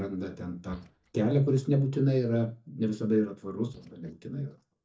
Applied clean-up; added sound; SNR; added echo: neural mask model DeepFilterNet 3.